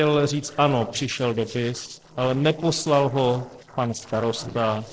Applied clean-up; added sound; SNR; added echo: neural separator model SepFormer DNS4.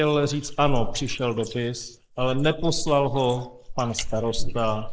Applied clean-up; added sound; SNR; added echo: neural mask model Resemble Enhance denoiser.